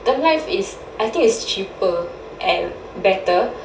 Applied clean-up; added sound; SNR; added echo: none; none; none; reverberation time 0.3 s.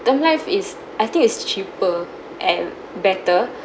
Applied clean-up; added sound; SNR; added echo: none; none; none; none.